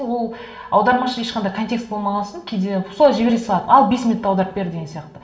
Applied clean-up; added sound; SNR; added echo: none; none; none; reverberation time 2.4 s.